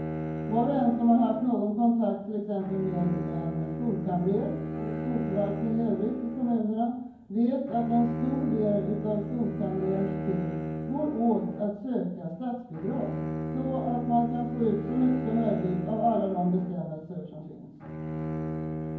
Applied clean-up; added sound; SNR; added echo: none; Bowed string instrument; 6 dB; reverberation time 0.9 s.